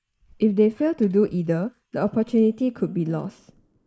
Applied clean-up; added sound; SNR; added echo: neural mask model Resemble Enhance denoiser.